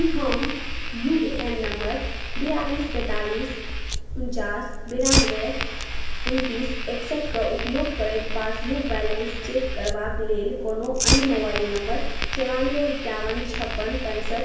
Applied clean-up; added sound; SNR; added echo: none; Fire; 0 dB; reverberation time 0.9 s.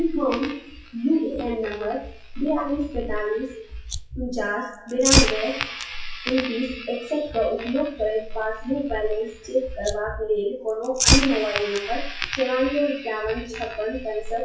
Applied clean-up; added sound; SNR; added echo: classical method WPE with log-MMSE.